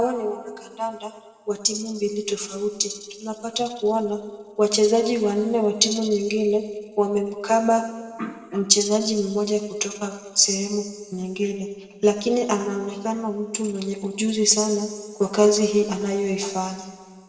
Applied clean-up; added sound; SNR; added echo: none; none; none; reverberation time 1.6 s.